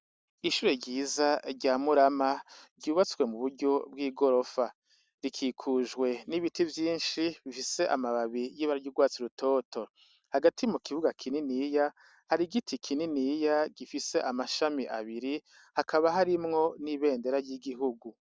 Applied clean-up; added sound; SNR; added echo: none; none; none; none.